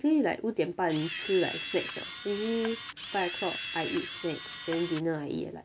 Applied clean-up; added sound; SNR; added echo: none; Camera; 8 dB; none.